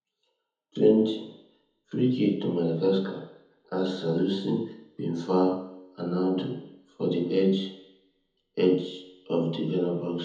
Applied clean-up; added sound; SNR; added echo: none; none; none; reverberation time 1.0 s.